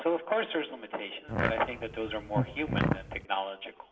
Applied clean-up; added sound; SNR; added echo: none; Fart; -1 dB; reverberation time 1.5 s.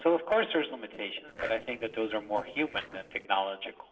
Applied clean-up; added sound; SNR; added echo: neural separator model SepFormer DNS4.